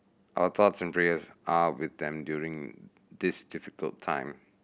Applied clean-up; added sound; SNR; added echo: none; none; none; none.